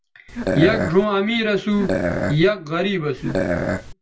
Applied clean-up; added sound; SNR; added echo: none; Burping, eructation; 2 dB; reverberation time 0.2 s.